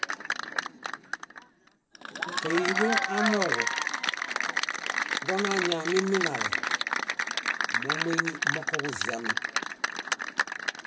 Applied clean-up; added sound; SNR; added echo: none; Applause / Cheering; -4 dB; none.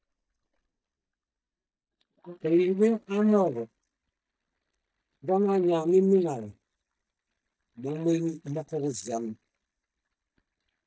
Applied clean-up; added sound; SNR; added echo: neural mask model DeepFilterNet 3.